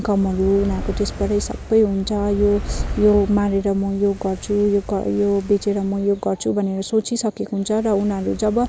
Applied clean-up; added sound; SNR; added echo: none; Fire; 11 dB; none.